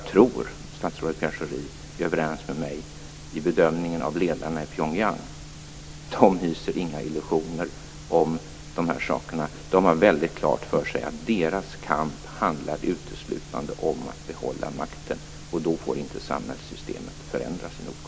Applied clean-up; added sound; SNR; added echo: none; none; none; none.